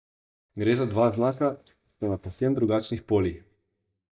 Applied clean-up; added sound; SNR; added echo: neural mask model DeepFilterNet 3.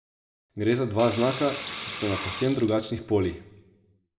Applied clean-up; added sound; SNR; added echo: none; Sink (filling or washing) / Water; 9 dB; reverberation time 0.6 s.